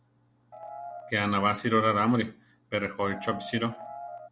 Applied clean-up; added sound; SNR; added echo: none; Piano; 12 dB; none.